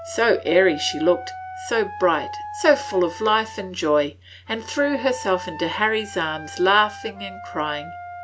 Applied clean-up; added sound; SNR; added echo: none; Wind instrument, woodwind instrument; 14 dB; none.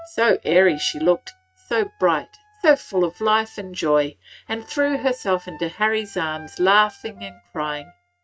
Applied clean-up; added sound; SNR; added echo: neural mask model RNNoise.